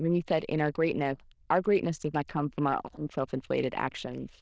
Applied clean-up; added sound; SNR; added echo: neural diffusion model UNIVERSE++.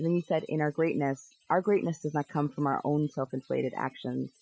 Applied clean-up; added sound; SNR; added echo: classical method Wiener filter.